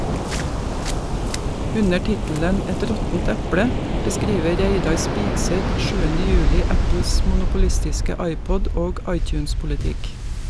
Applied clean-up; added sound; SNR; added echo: none; Waves, surf; -5 dB; none.